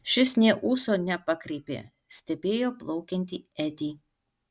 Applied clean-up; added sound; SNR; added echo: none; none; none; none.